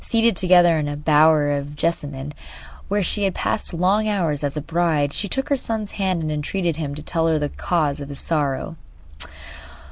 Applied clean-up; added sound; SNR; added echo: none; none; none; none.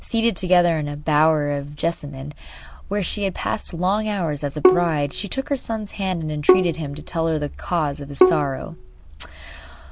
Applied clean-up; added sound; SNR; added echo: none; Bowed string instrument; -1 dB; none.